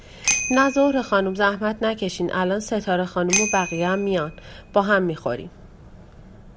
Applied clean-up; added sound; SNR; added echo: none; Bicycle bell; 8 dB; none.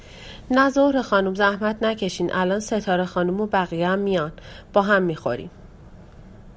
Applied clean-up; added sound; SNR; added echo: none; none; none; none.